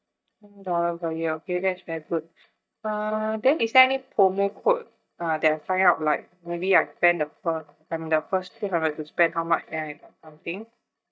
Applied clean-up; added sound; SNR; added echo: neural mask model DeepFilterNet 3.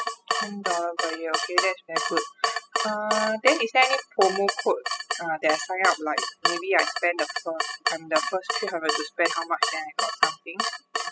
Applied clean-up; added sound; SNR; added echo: classical method spectral subtraction.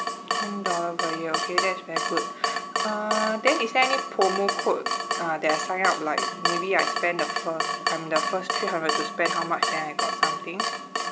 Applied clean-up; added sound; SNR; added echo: none; Drip / Water tap, faucet; 0 dB; none.